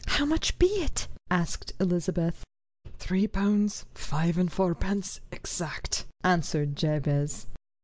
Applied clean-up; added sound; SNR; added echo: none; none; none; none.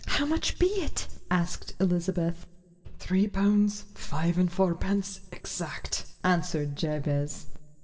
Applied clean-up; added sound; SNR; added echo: none; none; none; reverberation time 0.9 s.